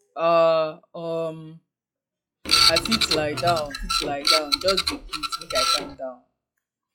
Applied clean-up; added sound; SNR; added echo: classical method log-MMSE.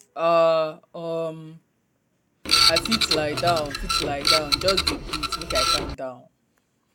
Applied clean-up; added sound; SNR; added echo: none; Printer; -4 dB; none.